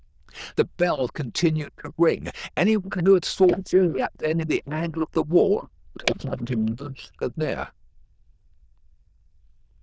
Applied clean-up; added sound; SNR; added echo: neural diffusion model UNIVERSE++.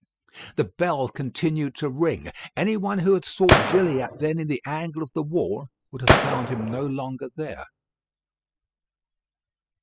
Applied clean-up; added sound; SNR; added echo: classical method spectral subtraction.